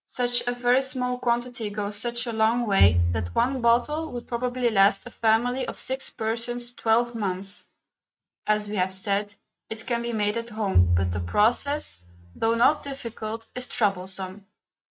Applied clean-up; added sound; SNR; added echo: neural mask model RNNoise.